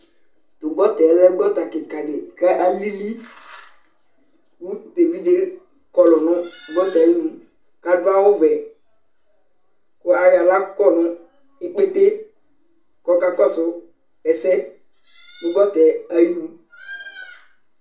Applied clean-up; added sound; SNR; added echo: none; none; none; reverberation time 0.3 s.